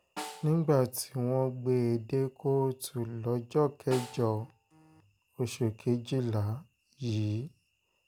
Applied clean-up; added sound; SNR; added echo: none; Snare drum; 18 dB; none.